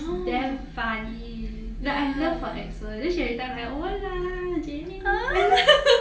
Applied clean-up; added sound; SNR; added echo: none; none; none; reverberation time 0.2 s.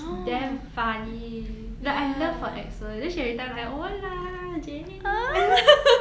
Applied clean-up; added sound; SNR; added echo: none; none; none; none.